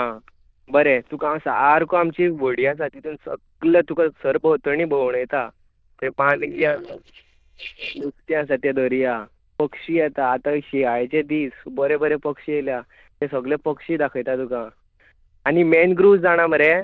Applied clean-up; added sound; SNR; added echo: neural diffusion model UNIVERSE++.